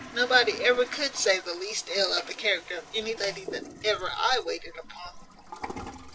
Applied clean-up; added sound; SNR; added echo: none; Toilet flush; 14 dB; none.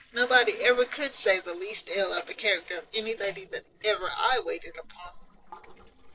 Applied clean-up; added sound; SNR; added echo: neural separator model SepFormer DNS4.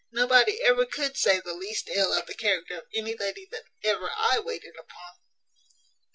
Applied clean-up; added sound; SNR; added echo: none; none; none; none.